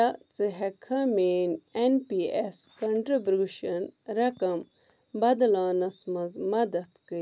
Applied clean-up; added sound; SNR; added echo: none; none; none; none.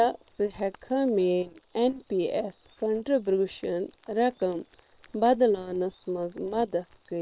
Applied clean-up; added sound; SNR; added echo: neural separator model SepFormer WHAM!.